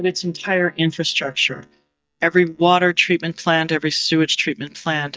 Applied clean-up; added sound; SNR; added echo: neural mask model DeepFilterNet 3.